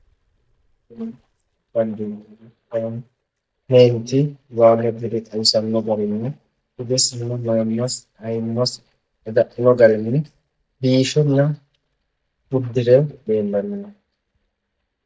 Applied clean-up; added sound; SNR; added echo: neural mask model DeepFilterNet 3.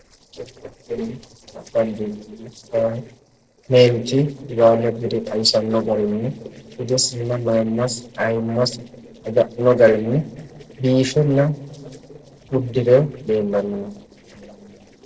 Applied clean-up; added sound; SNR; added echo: neural separator model SepFormer DNS4.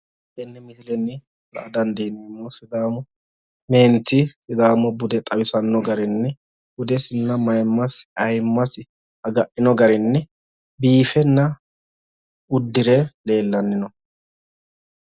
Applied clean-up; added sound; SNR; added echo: none; none; none; none.